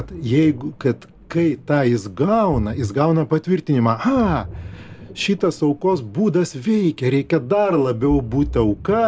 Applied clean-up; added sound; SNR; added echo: none; Ocean; 16 dB; none.